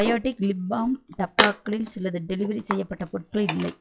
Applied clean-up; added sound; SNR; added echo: classical method log-MMSE.